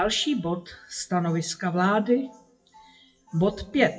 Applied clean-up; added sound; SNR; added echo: classical method WPE with log-MMSE.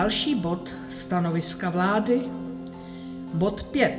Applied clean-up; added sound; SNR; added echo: none; Piano; 11 dB; reverberation time 0.4 s.